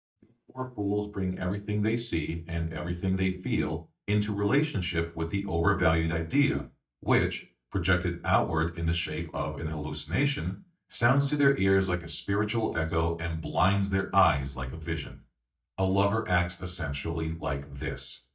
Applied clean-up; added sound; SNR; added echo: neural mask model DeepFilterNet 3.